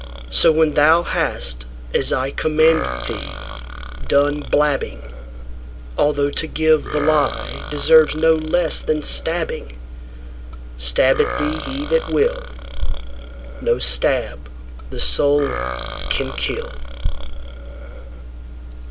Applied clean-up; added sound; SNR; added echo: none; Burping, eructation; 13 dB; none.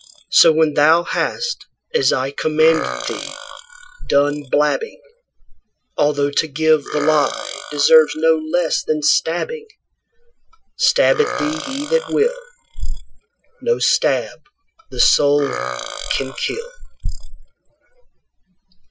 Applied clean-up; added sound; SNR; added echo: classical method Wiener filter.